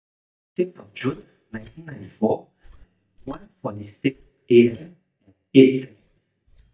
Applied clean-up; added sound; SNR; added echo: neural mask model DeepFilterNet 3.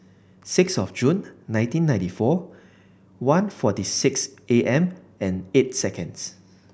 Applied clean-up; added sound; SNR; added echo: none; none; none; none.